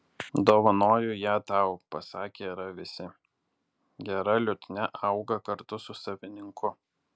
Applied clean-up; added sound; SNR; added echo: none; none; none; none.